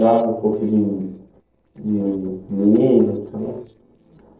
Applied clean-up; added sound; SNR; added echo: neural separator model SepFormer DNS4.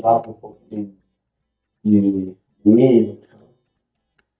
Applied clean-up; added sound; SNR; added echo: neural mask model DeepFilterNet 3.